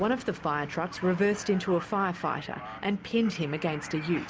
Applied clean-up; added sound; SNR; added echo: none; none; none; none.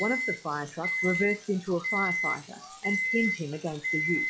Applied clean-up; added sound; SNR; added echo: classical method log-MMSE.